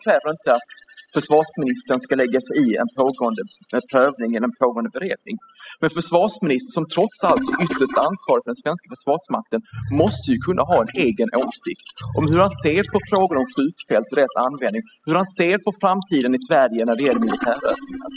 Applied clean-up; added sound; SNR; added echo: classical method spectral subtraction.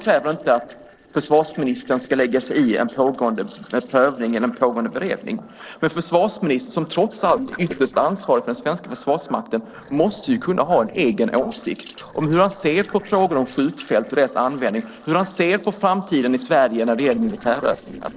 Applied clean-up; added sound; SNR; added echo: neural separator model SepFormer DNS4.